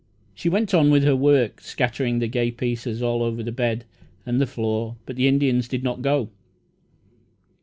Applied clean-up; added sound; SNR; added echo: none; none; none; none.